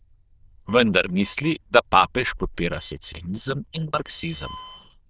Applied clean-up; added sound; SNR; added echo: neural diffusion model UNIVERSE++.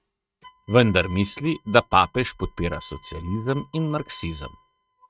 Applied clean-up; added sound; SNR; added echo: neural mask model RNNoise.